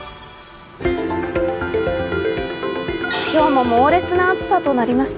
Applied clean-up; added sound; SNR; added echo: none; Trumpet; 17 dB; none.